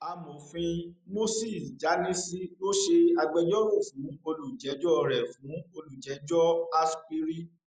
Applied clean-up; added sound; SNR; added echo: none; none; none; none.